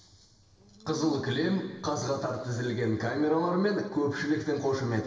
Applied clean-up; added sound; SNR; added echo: none; Insect; 20 dB; reverberation time 1.4 s.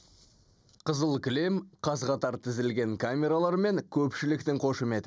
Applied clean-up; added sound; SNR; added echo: none; none; none; none.